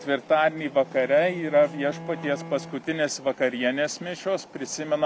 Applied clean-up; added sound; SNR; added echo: none; Bowed string instrument; 18 dB; none.